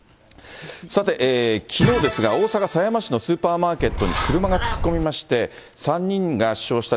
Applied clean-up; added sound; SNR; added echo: none; Bird; 2 dB; none.